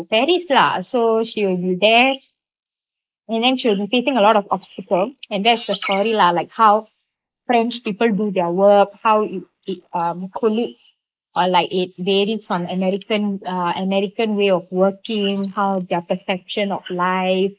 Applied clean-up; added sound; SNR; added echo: neural mask model Resemble Enhance denoiser.